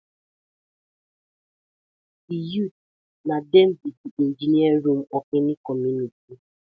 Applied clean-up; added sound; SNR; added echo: none; none; none; none.